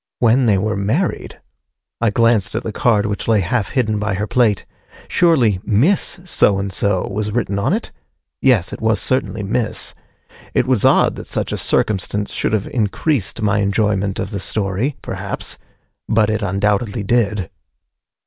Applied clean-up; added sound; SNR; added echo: none; none; none; none.